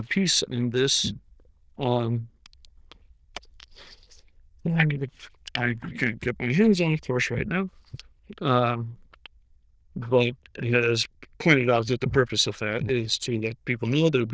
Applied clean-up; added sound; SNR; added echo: neural diffusion model UNIVERSE++.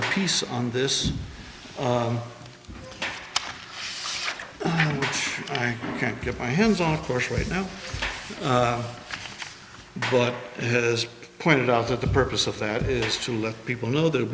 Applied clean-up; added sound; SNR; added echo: none; Sliding door; 14 dB; none.